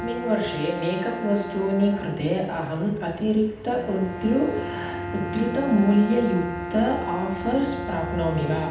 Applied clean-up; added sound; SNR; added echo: none; Bowed string instrument; 9 dB; reverberation time 0.8 s.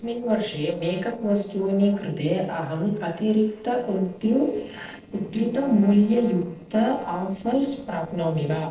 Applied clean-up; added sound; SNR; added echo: neural separator model SepFormer DNS4.